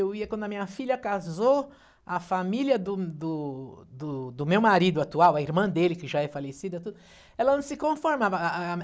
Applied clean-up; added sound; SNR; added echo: none; none; none; none.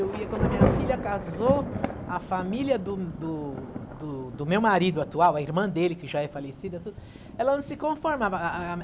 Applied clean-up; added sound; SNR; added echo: none; Thunder / Rain; 5 dB; none.